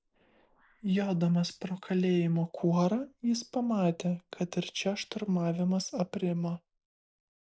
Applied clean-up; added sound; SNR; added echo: neural mask model Resemble Enhance denoiser.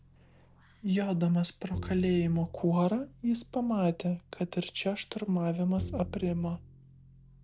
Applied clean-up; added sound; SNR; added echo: none; Bowed string instrument; 15 dB; none.